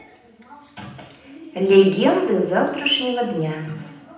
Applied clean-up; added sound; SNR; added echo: none; none; none; reverberation time 0.8 s.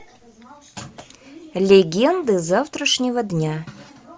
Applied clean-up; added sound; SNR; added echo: none; none; none; none.